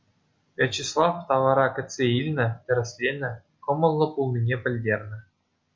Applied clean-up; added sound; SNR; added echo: none; none; none; none.